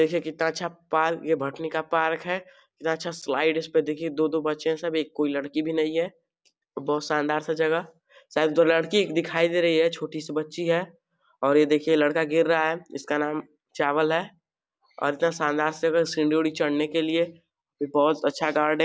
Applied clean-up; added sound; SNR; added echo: none; none; none; none.